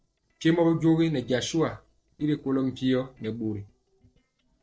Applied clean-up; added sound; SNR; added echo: neural separator model SepFormer DNS4.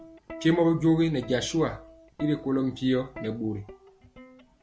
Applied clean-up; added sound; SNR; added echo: none; Plucked string instrument; 19 dB; none.